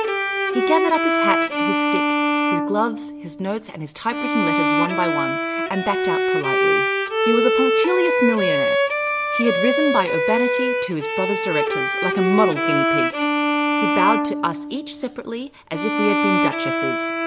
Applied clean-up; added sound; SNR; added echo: none; Bowed string instrument; -4 dB; none.